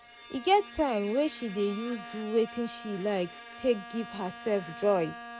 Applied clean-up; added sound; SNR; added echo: none; Bowed string instrument; 14 dB; none.